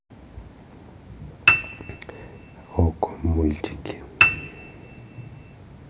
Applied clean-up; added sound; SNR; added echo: none; Piano; -4 dB; none.